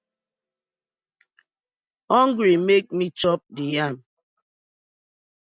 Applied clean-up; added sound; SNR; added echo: none; none; none; none.